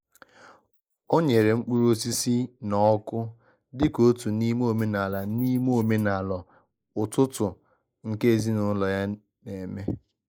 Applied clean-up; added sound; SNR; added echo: neural mask model Resemble Enhance denoiser.